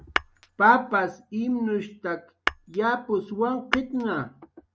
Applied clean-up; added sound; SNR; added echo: none; Tap / Glass; 5 dB; none.